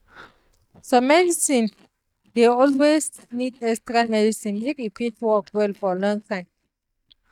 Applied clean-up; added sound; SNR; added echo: neural mask model DeepFilterNet 3.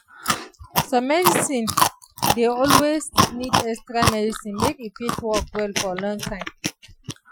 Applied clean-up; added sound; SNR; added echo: classical method Wiener filter.